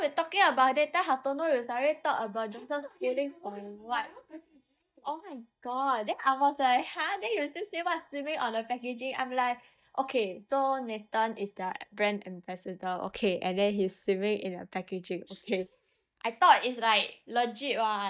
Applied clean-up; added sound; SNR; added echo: neural mask model DeepFilterNet 3.